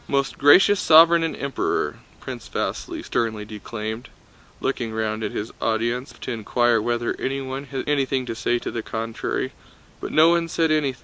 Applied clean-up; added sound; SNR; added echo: none; none; none; none.